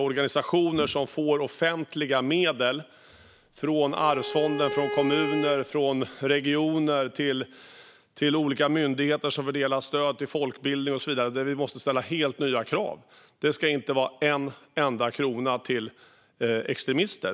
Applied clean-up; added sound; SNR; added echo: none; Bowed string instrument; 7 dB; none.